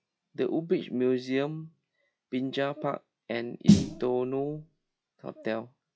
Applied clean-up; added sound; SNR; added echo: classical method log-MMSE.